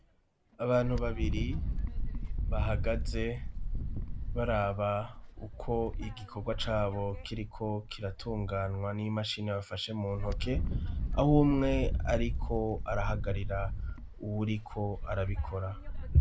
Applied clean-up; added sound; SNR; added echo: none; Wind; 2 dB; none.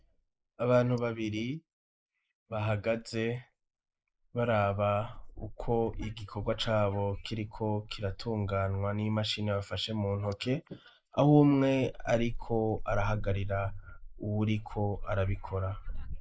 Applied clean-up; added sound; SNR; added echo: neural mask model Resemble Enhance denoiser.